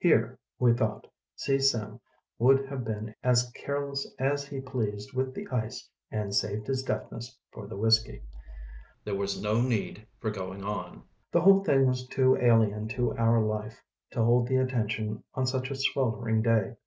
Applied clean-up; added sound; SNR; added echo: none; none; none; none.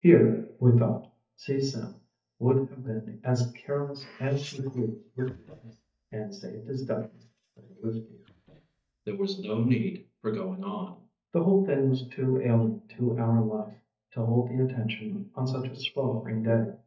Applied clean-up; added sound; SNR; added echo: neural mask model DeepFilterNet 3.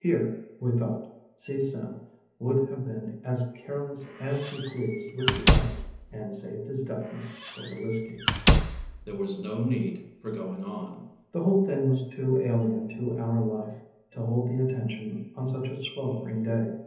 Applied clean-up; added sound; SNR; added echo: none; Squeak / Slam; -2 dB; reverberation time 0.9 s.